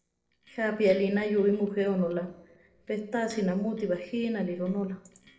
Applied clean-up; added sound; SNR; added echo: neural separator model SepFormer DNS4.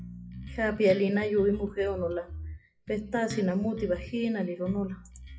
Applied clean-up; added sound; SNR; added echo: classical method WPE with log-MMSE.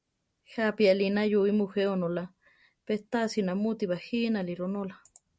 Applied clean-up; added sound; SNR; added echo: none; none; none; none.